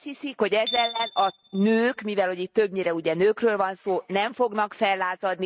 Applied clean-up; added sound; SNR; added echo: neural mask model RNNoise.